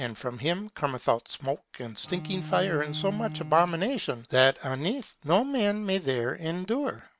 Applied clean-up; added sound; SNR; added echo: none; Bowed string instrument; 13 dB; none.